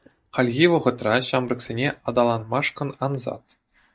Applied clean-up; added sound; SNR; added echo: neural mask model DeepFilterNet 3.